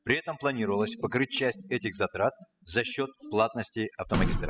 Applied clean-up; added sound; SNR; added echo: classical method spectral subtraction.